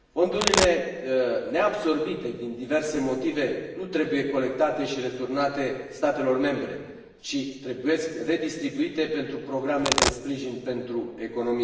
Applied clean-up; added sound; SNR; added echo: none; Domestic sounds, home sounds; -3 dB; reverberation time 1.2 s.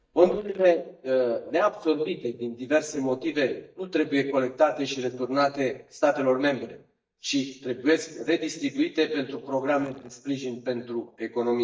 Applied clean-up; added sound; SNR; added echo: neural mask model DeepFilterNet 3.